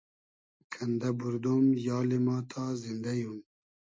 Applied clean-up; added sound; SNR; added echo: none; none; none; none.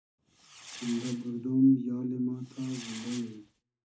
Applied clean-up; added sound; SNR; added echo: none; Fireworks; 17 dB; reverberation time 0.3 s.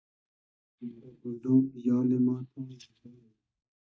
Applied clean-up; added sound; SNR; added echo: neural mask model DeepFilterNet 3.